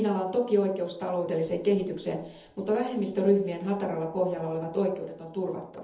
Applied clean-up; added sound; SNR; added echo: none; none; none; reverberation time 0.7 s.